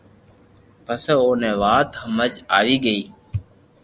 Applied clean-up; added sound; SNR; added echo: none; none; none; none.